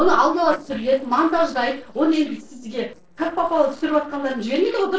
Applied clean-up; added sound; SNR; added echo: neural separator model SepFormer DNS4.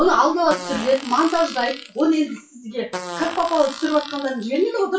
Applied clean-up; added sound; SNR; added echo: classical method WPE with log-MMSE.